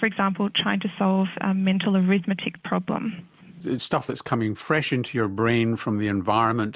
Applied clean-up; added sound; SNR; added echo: none; none; none; none.